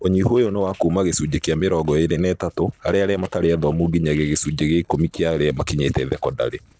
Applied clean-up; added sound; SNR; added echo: neural separator model SepFormer DNS4.